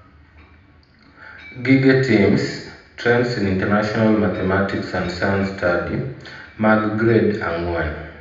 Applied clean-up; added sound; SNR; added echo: none; none; none; reverberation time 0.8 s.